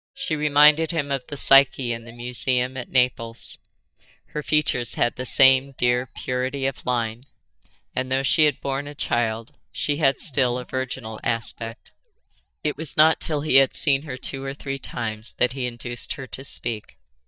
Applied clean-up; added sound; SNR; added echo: neural mask model DeepFilterNet 3.